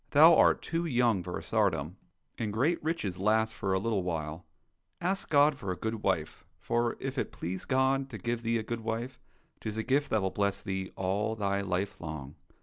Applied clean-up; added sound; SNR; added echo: none; none; none; none.